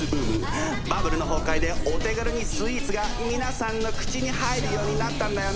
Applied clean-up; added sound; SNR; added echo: none; Aircraft; 0 dB; none.